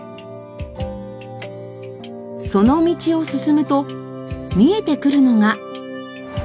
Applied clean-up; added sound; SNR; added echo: none; none; none; none.